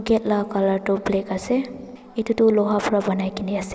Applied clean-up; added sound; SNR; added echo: none; none; none; none.